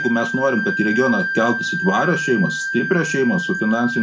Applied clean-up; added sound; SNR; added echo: none; Wind instrument, woodwind instrument; 4 dB; reverberation time 0.2 s.